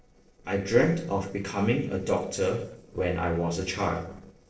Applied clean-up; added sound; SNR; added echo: neural separator model SepFormer DNS4.